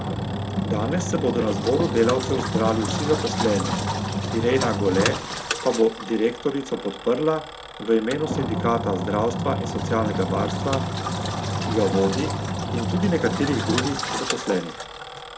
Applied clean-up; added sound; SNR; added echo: none; Engine; 2 dB; none.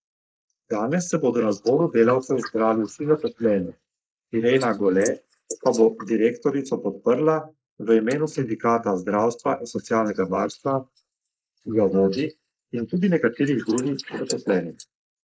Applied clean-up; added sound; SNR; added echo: neural mask model Resemble Enhance denoiser.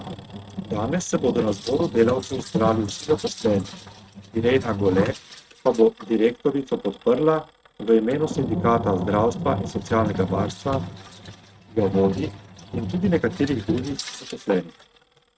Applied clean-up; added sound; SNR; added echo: neural mask model RNNoise.